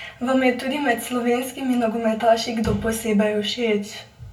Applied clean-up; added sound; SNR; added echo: none; none; none; reverberation time 0.2 s.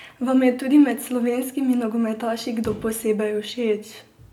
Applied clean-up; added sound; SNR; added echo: none; none; none; none.